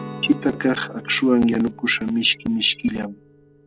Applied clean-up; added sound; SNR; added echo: none; Guitar; 17 dB; none.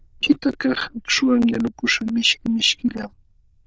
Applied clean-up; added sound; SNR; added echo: neural diffusion model UNIVERSE++.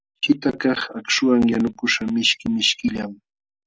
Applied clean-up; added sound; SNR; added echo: none; none; none; none.